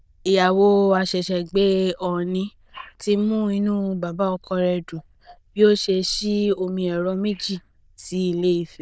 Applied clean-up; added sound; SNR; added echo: neural diffusion model UNIVERSE++.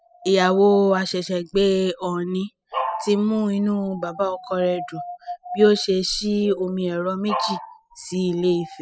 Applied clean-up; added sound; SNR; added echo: classical method spectral subtraction.